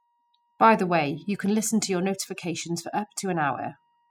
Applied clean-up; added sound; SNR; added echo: classical method spectral subtraction.